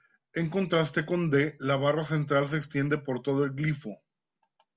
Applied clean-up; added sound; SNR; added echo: none; none; none; none.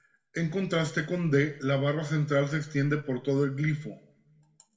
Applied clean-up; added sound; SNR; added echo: none; none; none; reverberation time 0.6 s.